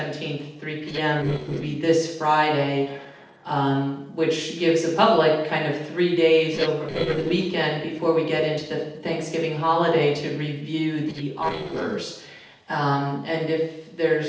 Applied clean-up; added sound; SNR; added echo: neural separator model SepFormer DNS4.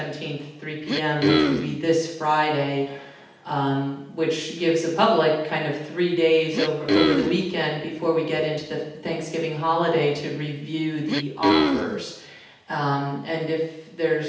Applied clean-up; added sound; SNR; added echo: none; Cough; -2 dB; reverberation time 0.8 s.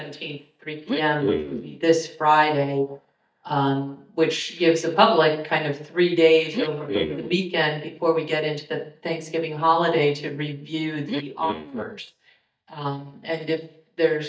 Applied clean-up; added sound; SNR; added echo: neural mask model DeepFilterNet 3.